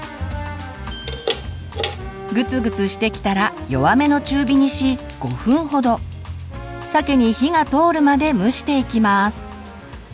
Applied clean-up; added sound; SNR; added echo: none; none; none; none.